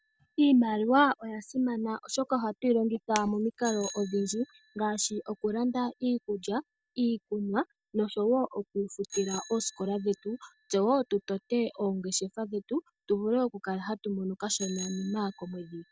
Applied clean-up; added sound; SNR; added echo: none; Shatter + Bicycle bell; 19 dB; none.